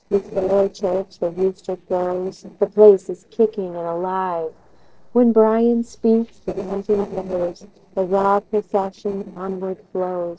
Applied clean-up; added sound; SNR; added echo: neural separator model SepFormer DNS4.